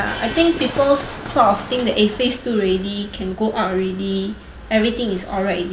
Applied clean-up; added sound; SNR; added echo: none; Run + Hi-hat; 14 dB; none.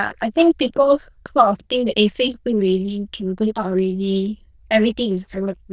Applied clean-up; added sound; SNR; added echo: neural diffusion model UNIVERSE++.